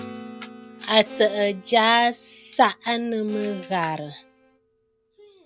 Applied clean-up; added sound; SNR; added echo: none; Acoustic guitar / Strum + Bowed string instrument; 18 dB; none.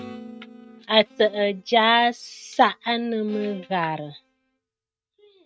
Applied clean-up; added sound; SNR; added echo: neural mask model RNNoise.